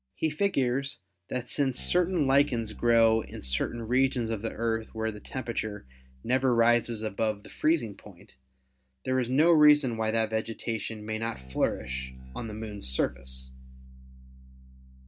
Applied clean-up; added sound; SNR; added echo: none; Bass guitar; 18 dB; none.